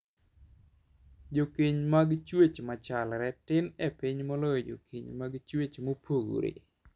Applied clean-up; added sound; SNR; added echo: none; none; none; none.